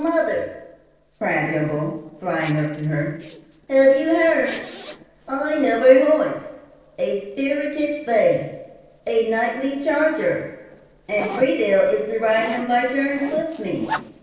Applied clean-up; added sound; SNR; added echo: neural separator model SepFormer DNS4.